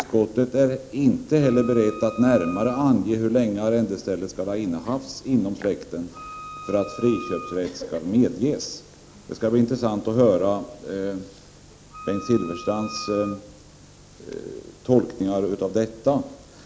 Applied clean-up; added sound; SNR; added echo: none; Wind instrument, woodwind instrument; 15 dB; none.